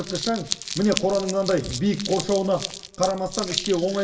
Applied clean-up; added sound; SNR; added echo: none; Crumpling, crinkling; 9 dB; reverberation time 0.7 s.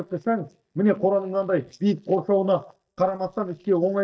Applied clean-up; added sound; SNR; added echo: neural mask model DeepFilterNet 3.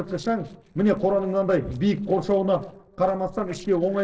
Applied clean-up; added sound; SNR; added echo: neural separator model SepFormer DNS4.